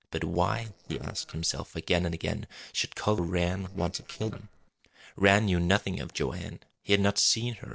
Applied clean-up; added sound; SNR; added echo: neural separator model SepFormer DNS4.